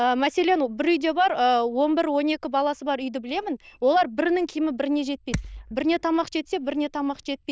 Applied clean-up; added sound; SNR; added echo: neural diffusion model UNIVERSE++.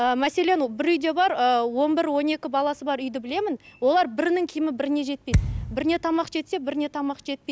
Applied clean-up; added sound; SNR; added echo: none; Thump, thud; 3 dB; none.